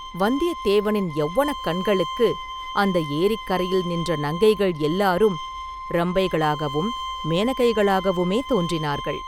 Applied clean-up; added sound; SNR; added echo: none; Bowed string instrument; 11 dB; none.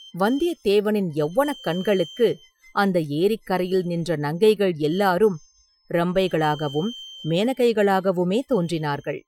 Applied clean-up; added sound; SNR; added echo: classical method Wiener filter.